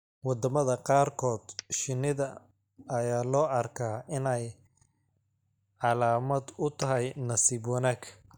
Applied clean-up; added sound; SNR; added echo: neural mask model DeepFilterNet 3.